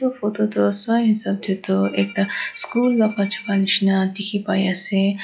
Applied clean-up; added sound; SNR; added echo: classical method log-MMSE.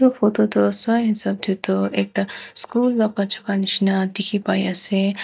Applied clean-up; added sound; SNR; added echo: neural mask model DeepFilterNet 3.